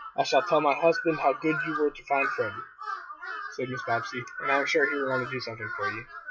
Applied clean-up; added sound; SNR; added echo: classical method log-MMSE.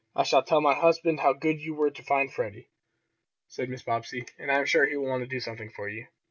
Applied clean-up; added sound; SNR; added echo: none; none; none; none.